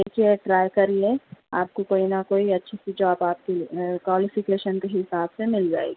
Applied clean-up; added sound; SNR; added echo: none; none; none; none.